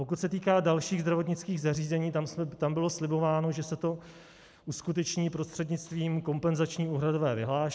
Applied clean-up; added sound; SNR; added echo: none; none; none; none.